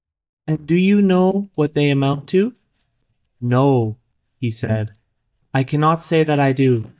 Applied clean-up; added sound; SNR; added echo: neural mask model DeepFilterNet 3.